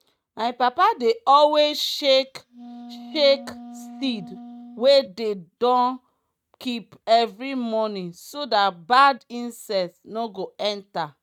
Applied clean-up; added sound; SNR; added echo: neural mask model RNNoise.